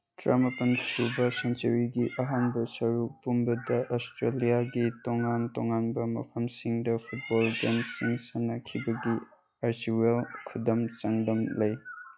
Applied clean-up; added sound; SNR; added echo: classical method log-MMSE.